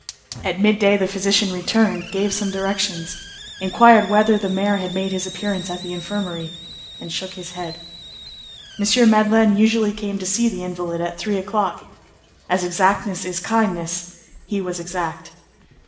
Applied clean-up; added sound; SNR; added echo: none; Hiss; 18 dB; reverberation time 0.8 s.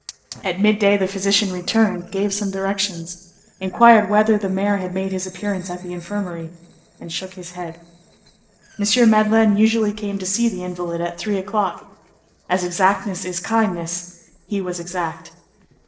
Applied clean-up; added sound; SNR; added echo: neural separator model SepFormer DNS4.